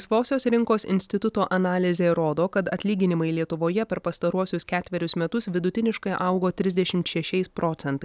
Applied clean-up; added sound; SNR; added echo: none; none; none; none.